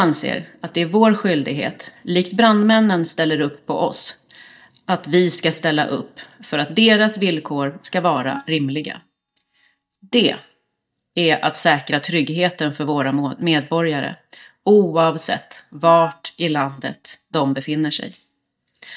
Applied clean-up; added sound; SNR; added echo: neural mask model DeepFilterNet 3.